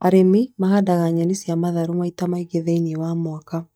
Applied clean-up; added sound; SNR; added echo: neural mask model DeepFilterNet 3.